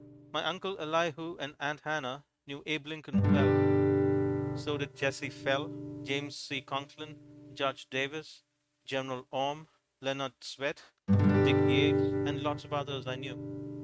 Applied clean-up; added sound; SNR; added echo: neural mask model RNNoise.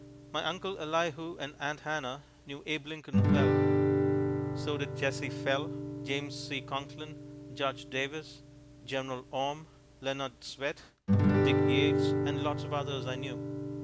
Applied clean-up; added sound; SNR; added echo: none; Guitar; -5 dB; none.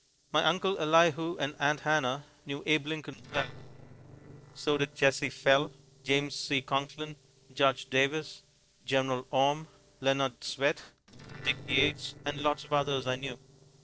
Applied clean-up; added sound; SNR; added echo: neural separator model SepFormer DNS4.